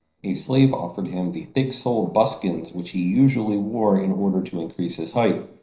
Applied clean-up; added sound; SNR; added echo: neural separator model SepFormer DNS4.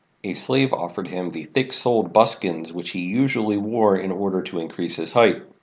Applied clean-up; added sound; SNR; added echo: none; none; none; none.